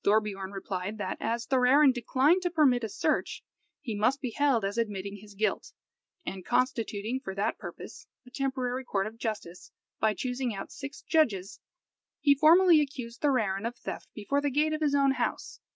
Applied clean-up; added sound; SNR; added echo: none; none; none; none.